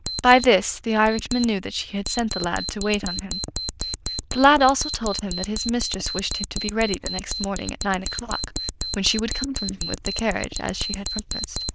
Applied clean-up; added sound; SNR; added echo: neural diffusion model UNIVERSE++.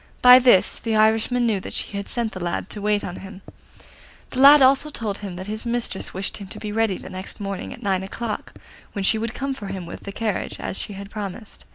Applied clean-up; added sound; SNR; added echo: none; none; none; none.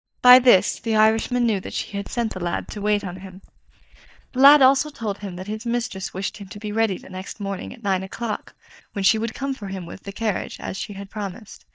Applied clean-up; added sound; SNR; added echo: neural mask model DeepFilterNet 3.